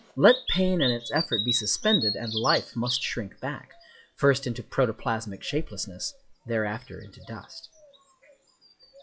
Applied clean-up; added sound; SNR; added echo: classical method log-MMSE.